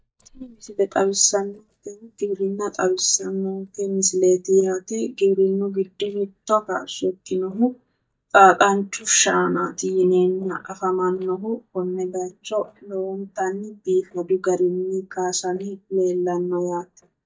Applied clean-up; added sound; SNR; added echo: neural mask model DeepFilterNet 3.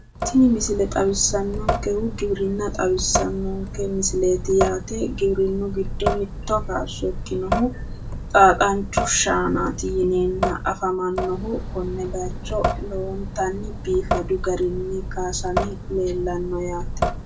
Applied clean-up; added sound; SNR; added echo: none; Drip / Sink (filling or washing) / Water tap, faucet; 5 dB; reverberation time 0.2 s.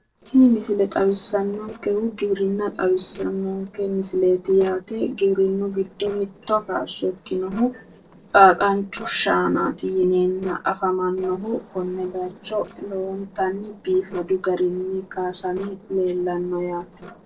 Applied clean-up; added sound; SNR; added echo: neural separator model SepFormer DNS4.